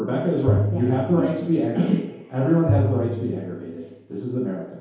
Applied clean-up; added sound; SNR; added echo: none; Piano; 4 dB; reverberation time 0.8 s.